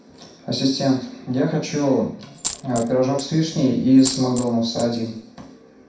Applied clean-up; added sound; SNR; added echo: none; Coin (dropping); 12 dB; reverberation time 0.6 s.